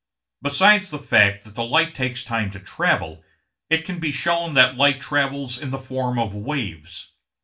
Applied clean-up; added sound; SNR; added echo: none; none; none; reverberation time 0.2 s.